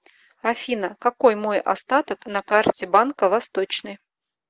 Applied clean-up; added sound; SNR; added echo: none; none; none; none.